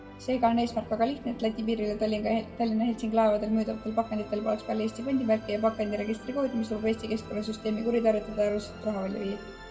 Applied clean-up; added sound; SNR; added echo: none; Musical instrument; 15 dB; reverberation time 1.5 s.